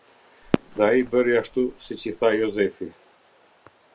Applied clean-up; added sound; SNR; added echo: none; Fireworks; 8 dB; none.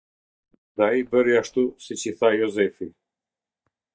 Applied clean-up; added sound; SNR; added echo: neural mask model DeepFilterNet 3.